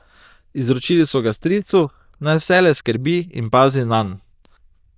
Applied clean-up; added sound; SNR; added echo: neural diffusion model UNIVERSE++.